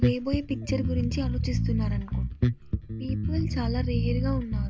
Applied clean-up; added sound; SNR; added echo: none; Bass guitar; -5 dB; none.